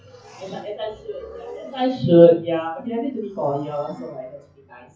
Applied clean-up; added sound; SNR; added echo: classical method WPE with log-MMSE.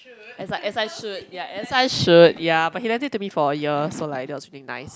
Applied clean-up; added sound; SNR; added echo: none; none; none; none.